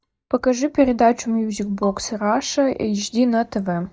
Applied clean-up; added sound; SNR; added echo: neural mask model DeepFilterNet 3.